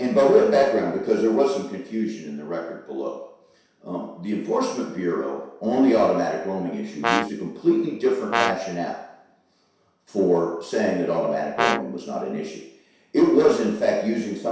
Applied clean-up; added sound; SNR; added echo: none; Brass instrument; 3 dB; reverberation time 0.7 s.